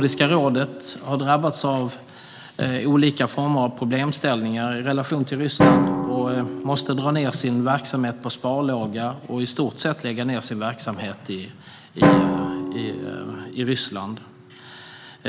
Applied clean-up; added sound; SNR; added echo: none; Drum; 3 dB; none.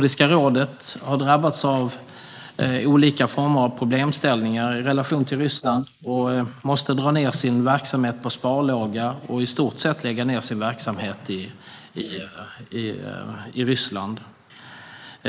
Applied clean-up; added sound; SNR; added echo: neural mask model Resemble Enhance denoiser.